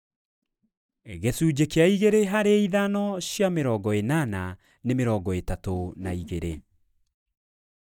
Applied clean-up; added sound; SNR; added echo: neural mask model DeepFilterNet 3.